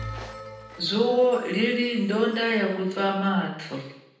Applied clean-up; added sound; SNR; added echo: none; Bell; 18 dB; reverberation time 0.8 s.